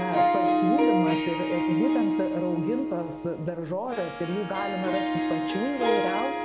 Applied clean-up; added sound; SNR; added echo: none; Harp; -4 dB; none.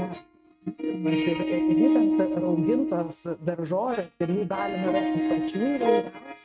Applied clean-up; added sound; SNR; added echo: neural mask model RNNoise.